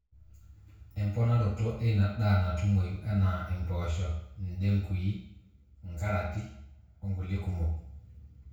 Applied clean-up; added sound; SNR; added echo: none; none; none; reverberation time 0.6 s.